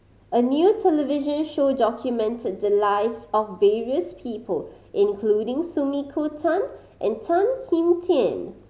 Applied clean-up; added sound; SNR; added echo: none; none; none; none.